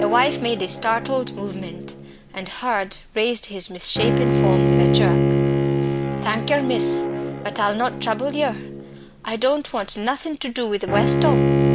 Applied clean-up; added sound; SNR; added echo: none; Bowed string instrument; -2 dB; none.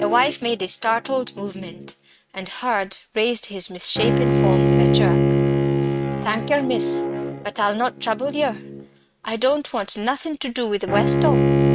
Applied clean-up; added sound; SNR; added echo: neural mask model RNNoise.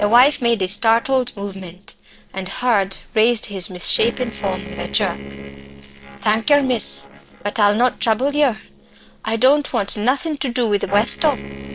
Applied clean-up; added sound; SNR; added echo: neural separator model SepFormer DNS4.